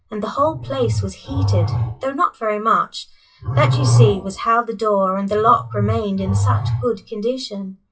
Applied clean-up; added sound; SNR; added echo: classical method WPE with log-MMSE.